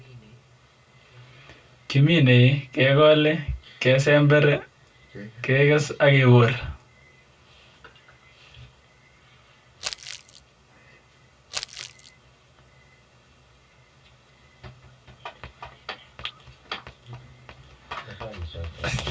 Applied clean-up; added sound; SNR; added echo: none; Crumpling, crinkling; 12 dB; reverberation time 0.1 s.